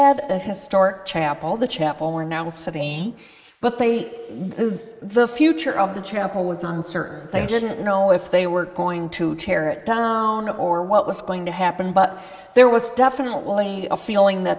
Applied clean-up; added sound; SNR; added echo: neural mask model Resemble Enhance denoiser.